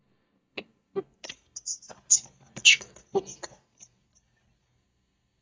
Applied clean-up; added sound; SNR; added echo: neural mask model DeepFilterNet 3.